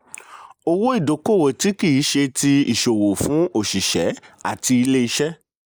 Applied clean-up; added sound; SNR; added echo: neural mask model Resemble Enhance denoiser.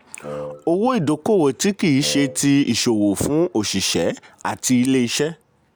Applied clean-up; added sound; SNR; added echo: none; Wind instrument, woodwind instrument; 13 dB; none.